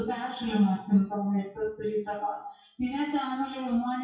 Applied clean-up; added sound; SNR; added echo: classical method WPE with log-MMSE.